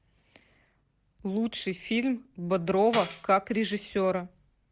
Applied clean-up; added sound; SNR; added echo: none; Tambourine; -5 dB; none.